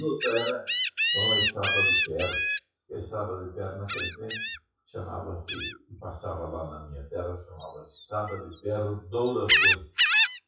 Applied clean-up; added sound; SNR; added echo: classical method WPE with log-MMSE.